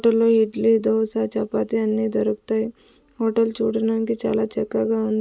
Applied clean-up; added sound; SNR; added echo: none; none; none; none.